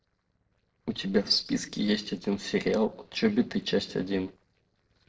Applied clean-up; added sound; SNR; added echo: neural separator model SepFormer DNS4.